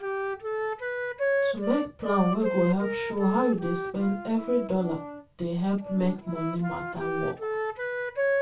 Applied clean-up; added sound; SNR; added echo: none; Wind instrument, woodwind instrument; 2 dB; reverberation time 0.2 s.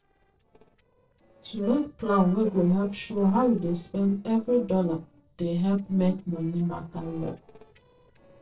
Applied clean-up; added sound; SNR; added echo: neural separator model SepFormer DNS4.